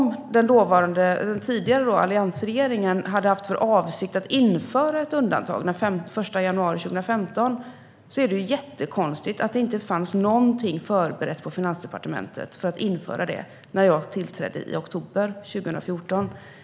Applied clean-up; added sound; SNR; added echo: none; none; none; none.